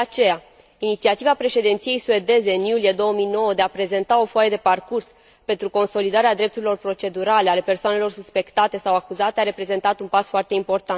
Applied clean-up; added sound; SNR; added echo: none; none; none; none.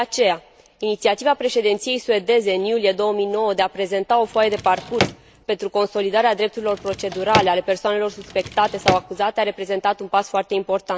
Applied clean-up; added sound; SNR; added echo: none; Drawer open or close; 7 dB; none.